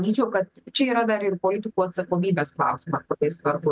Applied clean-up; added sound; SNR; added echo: none; none; none; none.